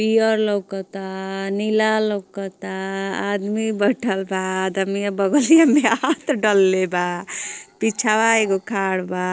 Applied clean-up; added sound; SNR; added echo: neural separator model SepFormer DNS4.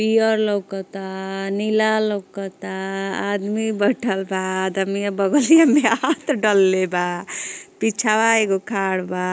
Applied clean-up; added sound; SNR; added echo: none; none; none; none.